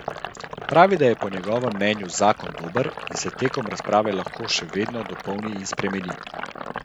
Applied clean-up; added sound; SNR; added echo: none; Sink (filling or washing); 10 dB; none.